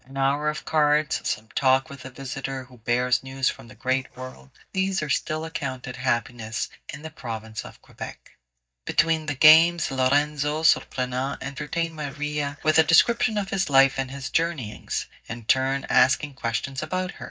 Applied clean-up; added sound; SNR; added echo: neural mask model DeepFilterNet 3.